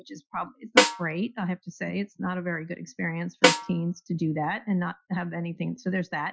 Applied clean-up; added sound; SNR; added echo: classical method Wiener filter.